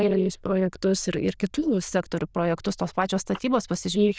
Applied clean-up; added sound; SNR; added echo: neural diffusion model UNIVERSE++.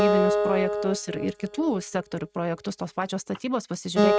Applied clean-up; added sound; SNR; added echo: neural mask model RNNoise.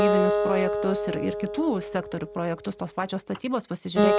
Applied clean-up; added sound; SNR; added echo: none; Acoustic guitar; -2 dB; none.